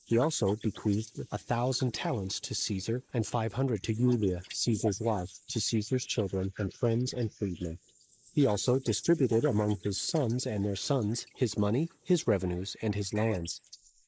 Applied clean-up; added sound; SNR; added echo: neural mask model Resemble Enhance denoiser.